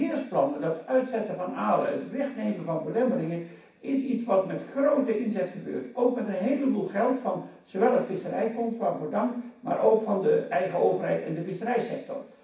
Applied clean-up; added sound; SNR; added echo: none; none; none; reverberation time 0.6 s.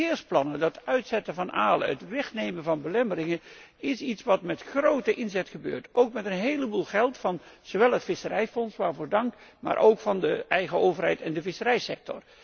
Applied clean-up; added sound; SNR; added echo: none; none; none; none.